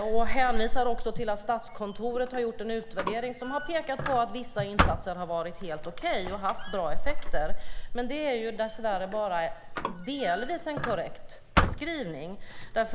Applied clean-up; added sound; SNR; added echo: none; Squeak; -3 dB; none.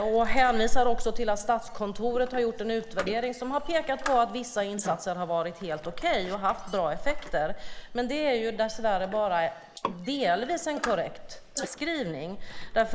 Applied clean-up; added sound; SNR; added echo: neural mask model Resemble Enhance denoiser.